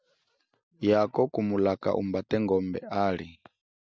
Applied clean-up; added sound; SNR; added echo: none; none; none; none.